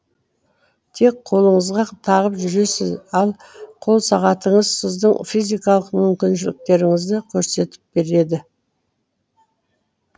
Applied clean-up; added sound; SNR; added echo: none; none; none; none.